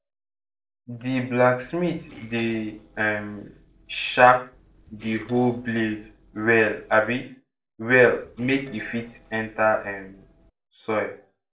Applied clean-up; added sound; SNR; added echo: neural separator model SepFormer DNS4.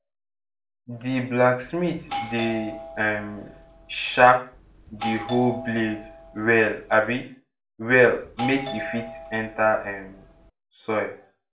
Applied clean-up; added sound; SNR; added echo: none; Doorbell; 12 dB; reverberation time 0.4 s.